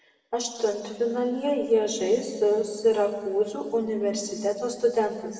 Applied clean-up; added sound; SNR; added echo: none; none; none; reverberation time 2.1 s.